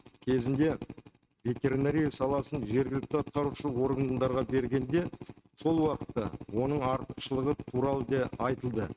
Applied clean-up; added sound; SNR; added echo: neural mask model RNNoise.